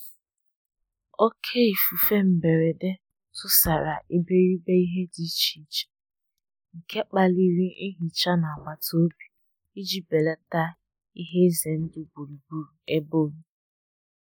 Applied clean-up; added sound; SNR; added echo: neural mask model Resemble Enhance denoiser.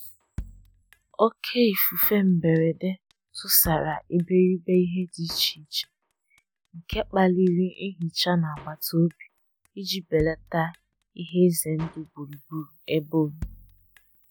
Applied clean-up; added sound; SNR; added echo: none; Drum kit; 20 dB; none.